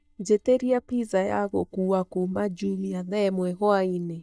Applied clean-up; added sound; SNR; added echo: neural mask model DeepFilterNet 3.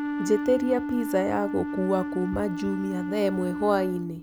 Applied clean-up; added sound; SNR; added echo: none; Wind instrument, woodwind instrument; 5 dB; none.